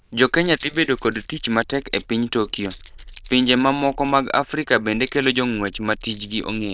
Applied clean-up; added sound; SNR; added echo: neural diffusion model UNIVERSE++.